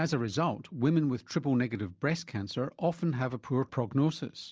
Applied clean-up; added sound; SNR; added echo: none; none; none; none.